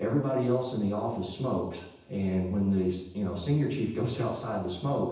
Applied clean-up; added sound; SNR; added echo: none; none; none; reverberation time 0.9 s.